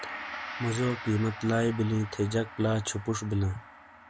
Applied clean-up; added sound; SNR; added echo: none; Gong; 12 dB; none.